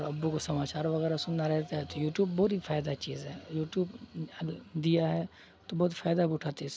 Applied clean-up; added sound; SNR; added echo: none; none; none; none.